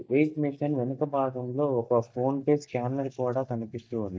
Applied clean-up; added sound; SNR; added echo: neural mask model DeepFilterNet 3.